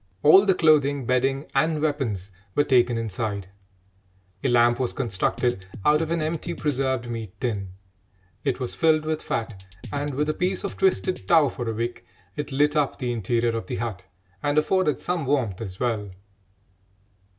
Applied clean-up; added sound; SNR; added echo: none; Drum kit; 13 dB; none.